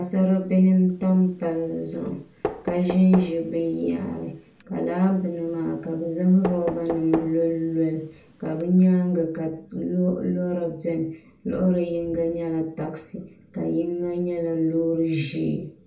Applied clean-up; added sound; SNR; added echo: none; Knock; 12 dB; reverberation time 0.4 s.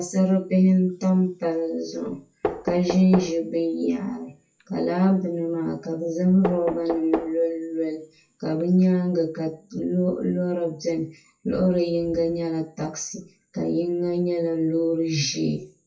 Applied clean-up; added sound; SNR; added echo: classical method WPE with log-MMSE.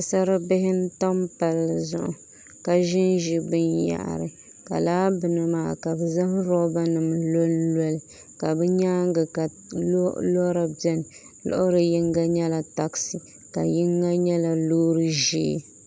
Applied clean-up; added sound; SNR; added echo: none; none; none; none.